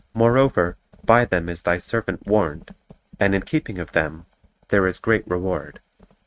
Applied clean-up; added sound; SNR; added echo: neural mask model RNNoise.